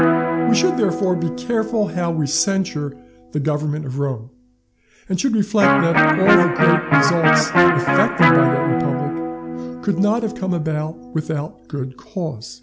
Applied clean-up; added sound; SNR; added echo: none; Electric guitar; -1 dB; none.